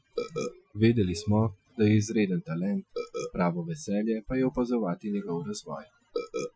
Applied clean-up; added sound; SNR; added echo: classical method Wiener filter.